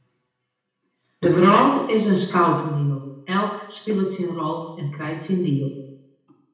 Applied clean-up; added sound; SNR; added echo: none; none; none; reverberation time 0.9 s.